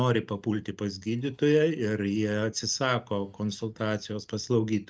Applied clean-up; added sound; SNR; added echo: none; none; none; none.